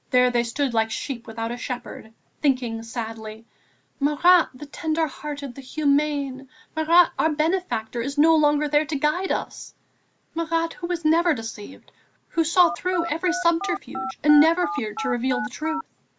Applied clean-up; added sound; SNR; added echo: none; Telephone; 7 dB; none.